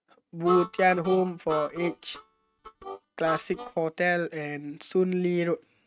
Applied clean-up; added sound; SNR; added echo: neural mask model RNNoise.